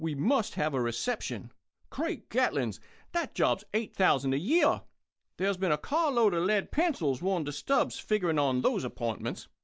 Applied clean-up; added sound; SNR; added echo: none; none; none; none.